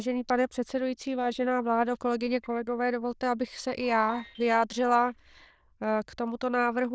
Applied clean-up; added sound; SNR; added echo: neural diffusion model UNIVERSE++.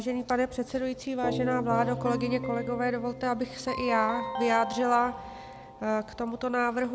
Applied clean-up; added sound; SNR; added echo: none; Keyboard (musical); 8 dB; none.